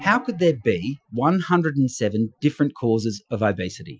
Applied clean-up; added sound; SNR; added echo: classical method Wiener filter.